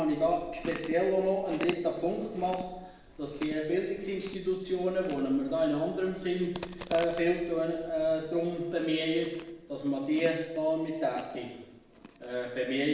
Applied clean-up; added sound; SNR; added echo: none; Chewing, mastication; 16 dB; reverberation time 0.8 s.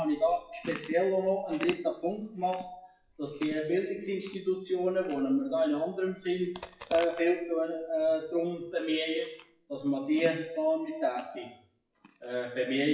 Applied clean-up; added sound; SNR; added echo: classical method WPE with log-MMSE.